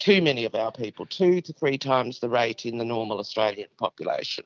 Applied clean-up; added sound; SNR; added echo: none; none; none; none.